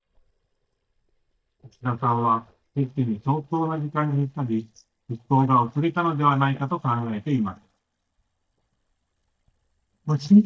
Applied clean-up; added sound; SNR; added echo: neural mask model DeepFilterNet 3.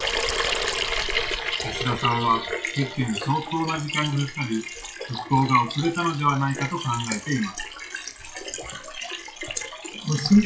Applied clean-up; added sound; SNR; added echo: classical method WPE with log-MMSE.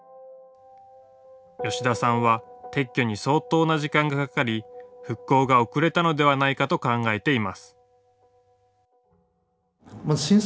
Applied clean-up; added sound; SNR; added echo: none; none; none; none.